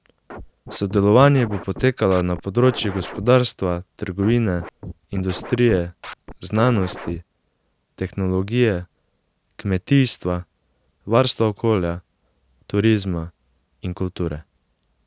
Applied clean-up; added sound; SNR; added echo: none; Scratching (performance technique); 14 dB; none.